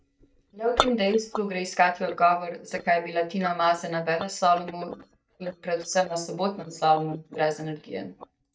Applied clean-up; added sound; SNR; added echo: neural mask model DeepFilterNet 3.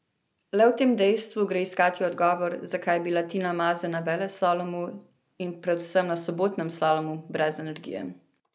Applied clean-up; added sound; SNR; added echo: none; none; none; none.